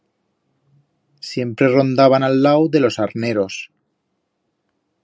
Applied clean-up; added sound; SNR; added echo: none; none; none; none.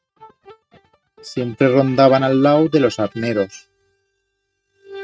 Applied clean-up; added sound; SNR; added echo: neural mask model RNNoise.